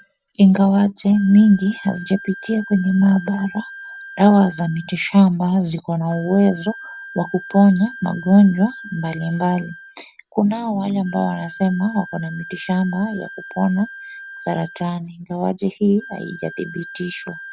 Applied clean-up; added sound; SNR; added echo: none; Wind instrument, woodwind instrument; 18 dB; none.